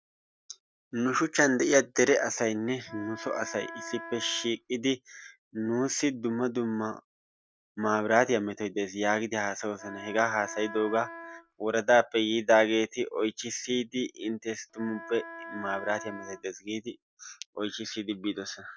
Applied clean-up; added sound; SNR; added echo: none; Wind instrument, woodwind instrument; 14 dB; none.